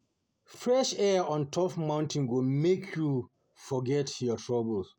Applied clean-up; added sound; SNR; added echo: none; none; none; none.